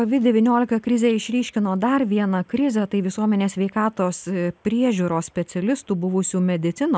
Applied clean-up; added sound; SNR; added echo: none; none; none; none.